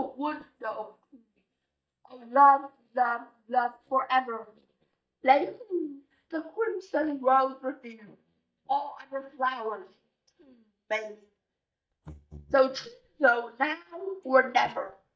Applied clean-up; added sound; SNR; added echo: neural mask model DeepFilterNet 3.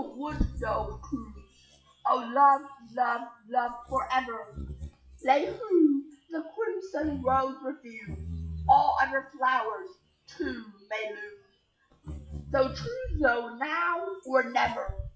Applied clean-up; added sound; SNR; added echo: classical method WPE with log-MMSE.